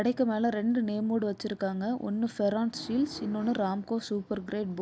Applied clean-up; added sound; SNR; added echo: none; none; none; none.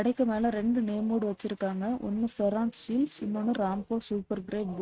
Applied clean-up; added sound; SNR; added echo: neural mask model RNNoise.